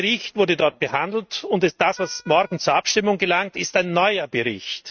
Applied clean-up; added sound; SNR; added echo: neural mask model RNNoise.